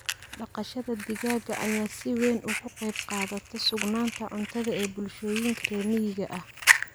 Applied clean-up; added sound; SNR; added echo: none; Fire; 2 dB; none.